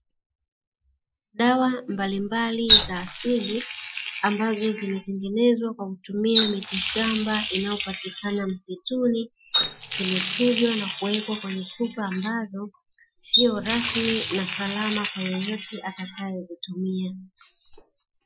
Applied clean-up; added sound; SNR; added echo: classical method Wiener filter.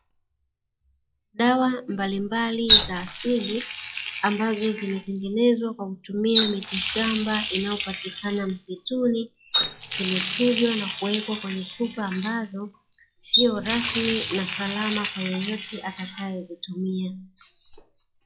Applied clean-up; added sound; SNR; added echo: classical method log-MMSE.